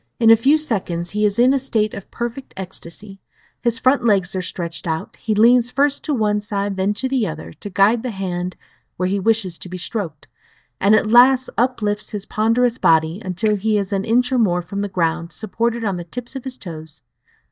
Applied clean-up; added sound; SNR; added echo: neural mask model DeepFilterNet 3.